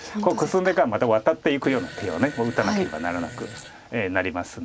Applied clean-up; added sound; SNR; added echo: none; Fart; 16 dB; none.